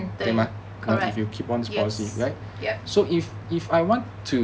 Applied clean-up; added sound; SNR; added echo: none; none; none; none.